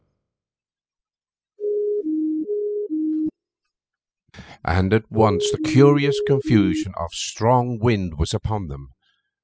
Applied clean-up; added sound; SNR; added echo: classical method spectral subtraction.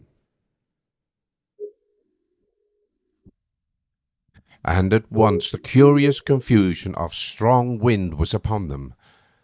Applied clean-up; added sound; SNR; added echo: neural mask model DeepFilterNet 3.